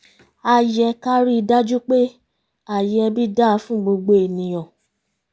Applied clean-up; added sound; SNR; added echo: none; none; none; none.